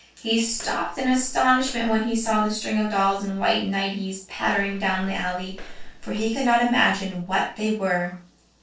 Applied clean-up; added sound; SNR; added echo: neural separator model SepFormer DNS4.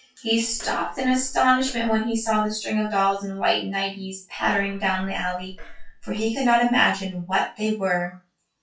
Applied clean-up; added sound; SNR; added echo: classical method WPE with log-MMSE.